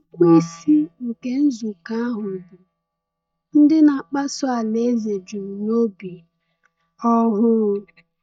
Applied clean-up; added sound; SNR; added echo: neural mask model DeepFilterNet 3.